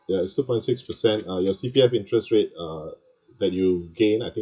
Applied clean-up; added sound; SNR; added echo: classical method WPE with log-MMSE.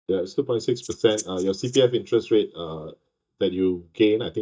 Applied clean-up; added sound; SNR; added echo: neural mask model DeepFilterNet 3.